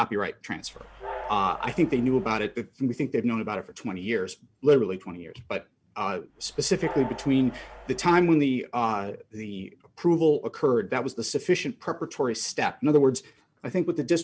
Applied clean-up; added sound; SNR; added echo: none; Train; 15 dB; none.